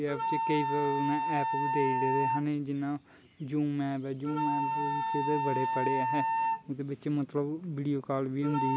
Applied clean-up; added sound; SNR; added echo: none; Wind instrument, woodwind instrument; 0 dB; none.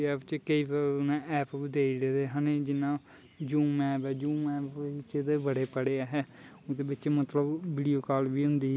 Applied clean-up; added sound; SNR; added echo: none; none; none; none.